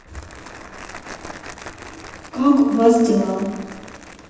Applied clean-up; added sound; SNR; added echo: none; Crumpling, crinkling; 17 dB; reverberation time 1.1 s.